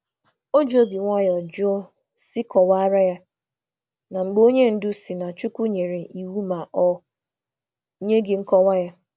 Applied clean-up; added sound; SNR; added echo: none; none; none; none.